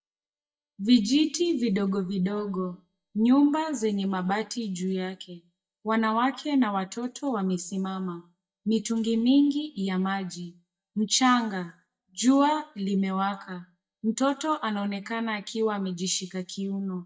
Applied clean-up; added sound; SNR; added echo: neural mask model DeepFilterNet 3.